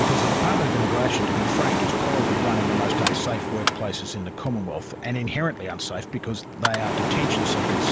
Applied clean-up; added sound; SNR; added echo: none; Mechanical fan; -3 dB; none.